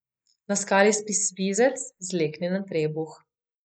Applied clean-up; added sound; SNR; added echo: neural mask model Resemble Enhance denoiser.